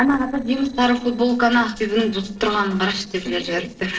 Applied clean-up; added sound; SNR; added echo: neural separator model SepFormer DNS4.